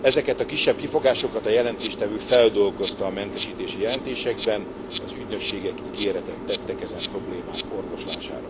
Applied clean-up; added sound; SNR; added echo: none; Insect; 6 dB; none.